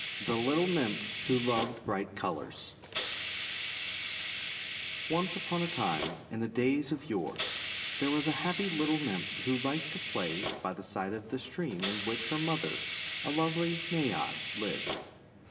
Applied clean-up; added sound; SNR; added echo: none; Hiss; -2 dB; reverberation time 0.8 s.